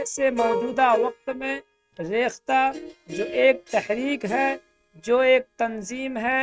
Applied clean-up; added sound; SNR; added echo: neural mask model RNNoise.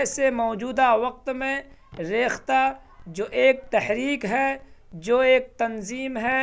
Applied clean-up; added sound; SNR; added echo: none; none; none; none.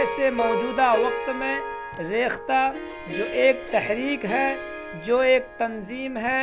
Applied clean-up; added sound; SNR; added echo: none; Harp; 7 dB; none.